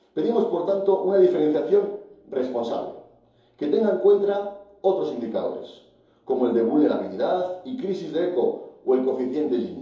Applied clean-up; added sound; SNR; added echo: none; none; none; reverberation time 2.8 s.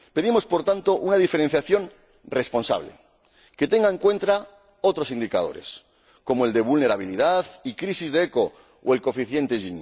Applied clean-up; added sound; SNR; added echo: none; none; none; none.